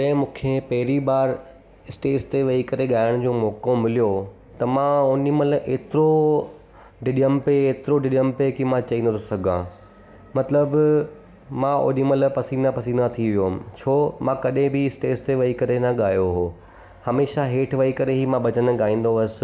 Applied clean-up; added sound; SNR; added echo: none; none; none; none.